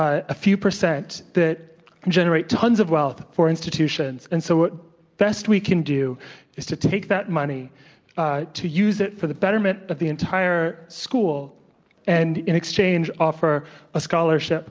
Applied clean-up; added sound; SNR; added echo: none; Bowed string instrument; 16 dB; none.